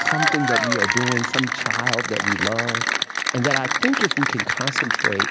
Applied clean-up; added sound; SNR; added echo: none; Applause / Cheering; -3 dB; none.